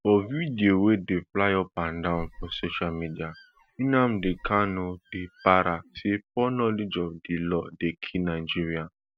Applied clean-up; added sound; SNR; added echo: none; Squeak; 17 dB; none.